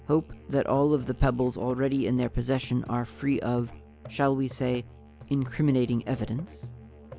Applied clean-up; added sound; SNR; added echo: none; Musical instrument; 18 dB; none.